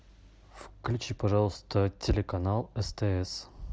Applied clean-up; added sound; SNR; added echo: none; none; none; none.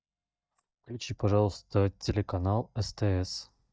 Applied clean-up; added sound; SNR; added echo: neural mask model DeepFilterNet 3.